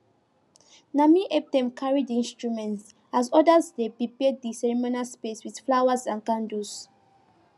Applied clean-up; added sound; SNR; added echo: none; none; none; none.